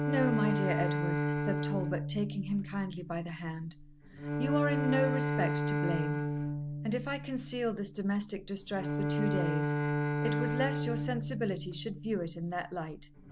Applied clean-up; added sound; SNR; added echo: none; Bowed string instrument; -1 dB; none.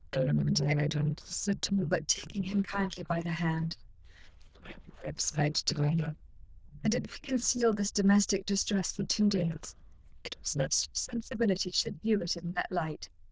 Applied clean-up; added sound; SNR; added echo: neural diffusion model UNIVERSE++.